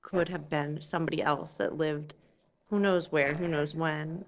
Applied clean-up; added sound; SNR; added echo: neural separator model SepFormer DNS4.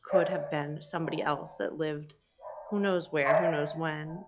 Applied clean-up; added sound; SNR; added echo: classical method log-MMSE.